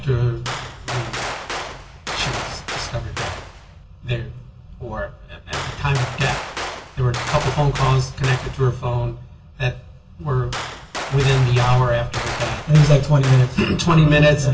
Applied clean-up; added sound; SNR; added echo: none; Gunshot, gunfire; 10 dB; reverberation time 0.1 s.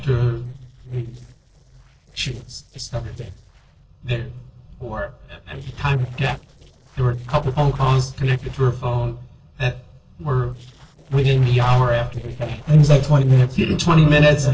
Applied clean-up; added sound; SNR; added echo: neural separator model SepFormer DNS4.